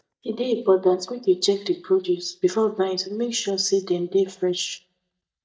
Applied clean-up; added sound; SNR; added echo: neural mask model DeepFilterNet 3.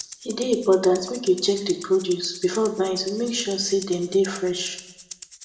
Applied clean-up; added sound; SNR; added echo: none; Rattle (instrument); 17 dB; reverberation time 0.8 s.